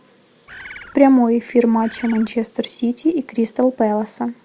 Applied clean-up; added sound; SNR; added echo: none; Bird; 18 dB; none.